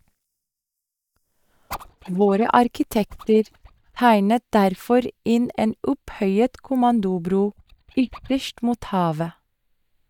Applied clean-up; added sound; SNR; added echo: neural mask model DeepFilterNet 3.